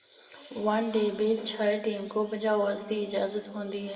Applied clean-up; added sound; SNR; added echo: none; none; none; reverberation time 1.9 s.